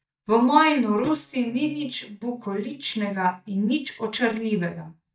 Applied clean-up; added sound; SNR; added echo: neural mask model DeepFilterNet 3.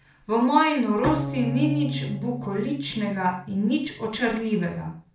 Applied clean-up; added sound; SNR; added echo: none; Bowed string instrument; 9 dB; reverberation time 0.3 s.